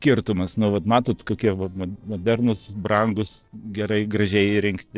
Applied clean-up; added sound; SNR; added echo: neural separator model SepFormer DNS4.